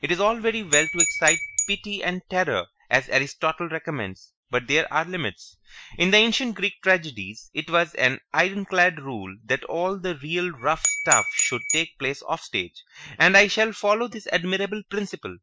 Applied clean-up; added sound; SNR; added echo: classical method Wiener filter.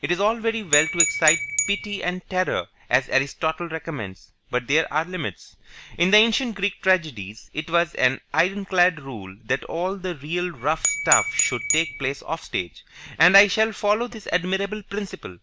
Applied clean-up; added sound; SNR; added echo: none; Glass / Bell; 0 dB; none.